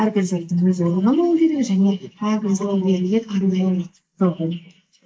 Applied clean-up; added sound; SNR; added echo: neural mask model Resemble Enhance denoiser.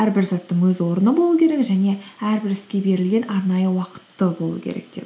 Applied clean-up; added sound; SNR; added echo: none; none; none; none.